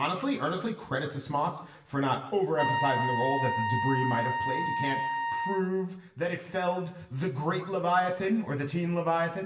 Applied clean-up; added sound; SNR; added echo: none; Trumpet; 0 dB; reverberation time 0.9 s.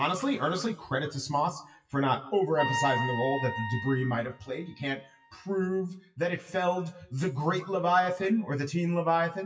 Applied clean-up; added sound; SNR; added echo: classical method WPE with log-MMSE.